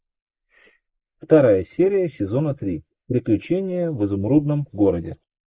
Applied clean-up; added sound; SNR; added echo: neural mask model Resemble Enhance denoiser.